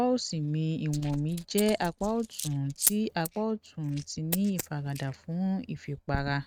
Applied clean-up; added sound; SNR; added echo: neural mask model RNNoise.